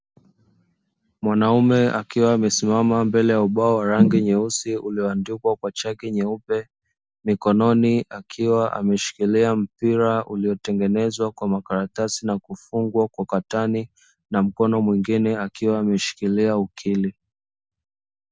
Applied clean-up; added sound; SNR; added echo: none; none; none; none.